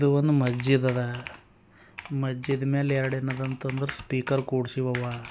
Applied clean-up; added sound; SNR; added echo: none; Computer keyboard; 17 dB; none.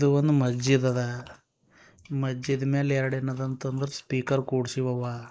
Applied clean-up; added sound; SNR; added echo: neural mask model Resemble Enhance denoiser.